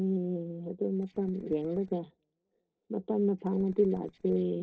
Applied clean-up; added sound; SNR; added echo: neural separator model SepFormer DNS4.